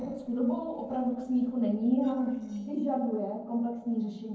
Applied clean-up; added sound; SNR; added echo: neural separator model SepFormer DNS4.